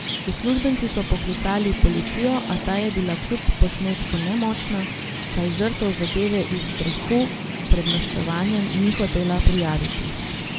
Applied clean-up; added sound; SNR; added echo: none; Chirp, tweet; 2 dB; none.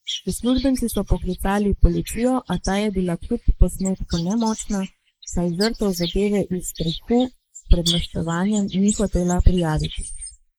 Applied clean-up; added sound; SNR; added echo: neural mask model Resemble Enhance denoiser.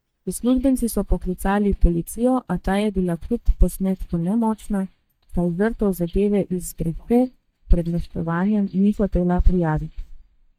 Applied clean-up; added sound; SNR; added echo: neural mask model DeepFilterNet 3.